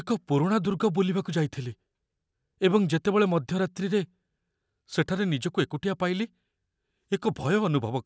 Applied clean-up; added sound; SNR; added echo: none; none; none; none.